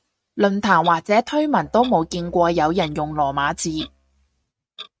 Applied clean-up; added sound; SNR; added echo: neural mask model RNNoise.